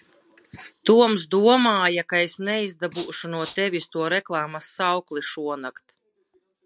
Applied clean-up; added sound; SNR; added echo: none; Rattle (instrument); 13 dB; none.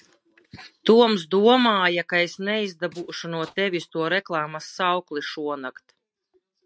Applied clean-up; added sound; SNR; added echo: neural mask model RNNoise.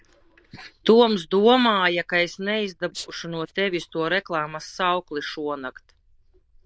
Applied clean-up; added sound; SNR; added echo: neural diffusion model UNIVERSE++.